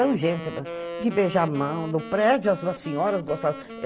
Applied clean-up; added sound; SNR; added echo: none; Wind instrument, woodwind instrument; 12 dB; none.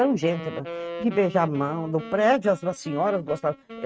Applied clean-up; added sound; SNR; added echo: neural mask model RNNoise.